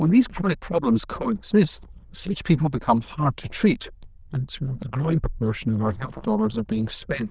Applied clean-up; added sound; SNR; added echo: neural diffusion model UNIVERSE++.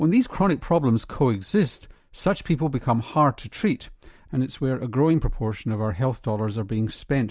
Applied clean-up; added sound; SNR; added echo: none; none; none; none.